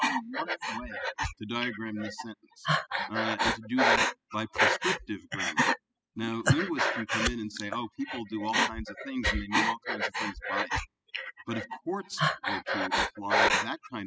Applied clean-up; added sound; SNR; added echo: classical method spectral subtraction.